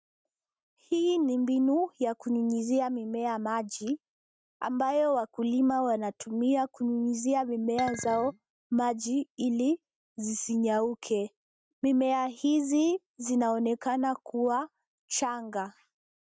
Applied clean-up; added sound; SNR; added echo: neural mask model RNNoise.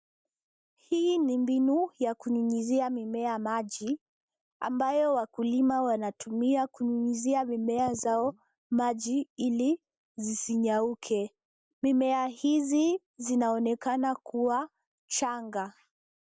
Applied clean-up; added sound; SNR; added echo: neural mask model Resemble Enhance denoiser.